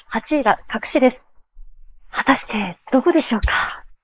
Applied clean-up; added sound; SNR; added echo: neural mask model Resemble Enhance denoiser.